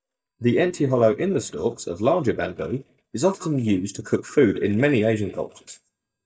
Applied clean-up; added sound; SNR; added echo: neural mask model DeepFilterNet 3.